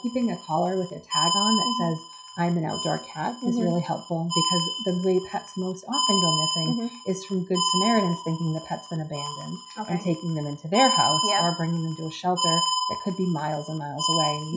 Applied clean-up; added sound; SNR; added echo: classical method log-MMSE.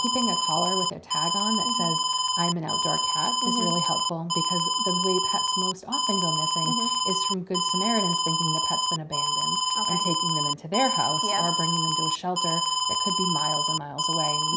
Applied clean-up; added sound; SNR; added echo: none; Alarm; -5 dB; none.